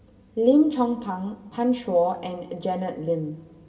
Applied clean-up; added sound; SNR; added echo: none; none; none; reverberation time 1.4 s.